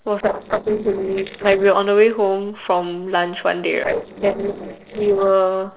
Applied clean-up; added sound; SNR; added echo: neural separator model SepFormer DNS4.